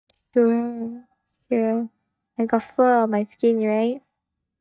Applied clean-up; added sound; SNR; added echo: neural mask model DeepFilterNet 3.